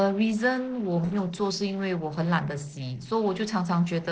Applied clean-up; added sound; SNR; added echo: neural separator model SepFormer DNS4.